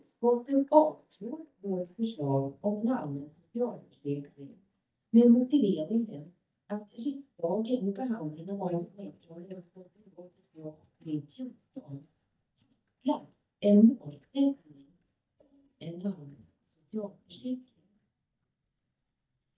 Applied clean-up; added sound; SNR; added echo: neural mask model DeepFilterNet 3.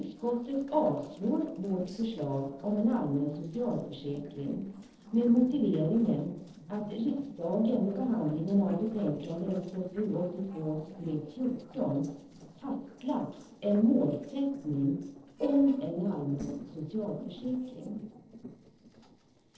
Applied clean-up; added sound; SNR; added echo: neural separator model SepFormer DNS4.